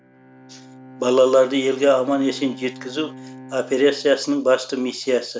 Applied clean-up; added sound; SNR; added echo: none; Bowed string instrument; 20 dB; none.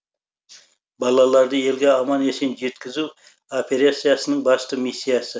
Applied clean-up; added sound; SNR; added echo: none; none; none; none.